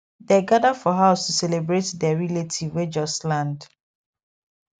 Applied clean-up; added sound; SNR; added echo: none; none; none; none.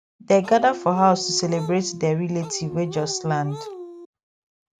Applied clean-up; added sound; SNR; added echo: none; Dog; 13 dB; none.